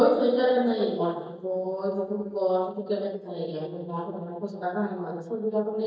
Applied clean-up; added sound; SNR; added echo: neural mask model DeepFilterNet 3.